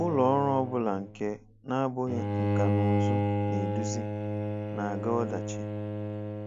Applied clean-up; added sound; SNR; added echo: none; Bowed string instrument; -1 dB; none.